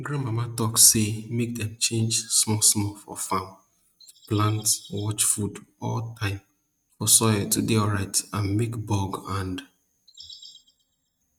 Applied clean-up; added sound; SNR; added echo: neural mask model RNNoise.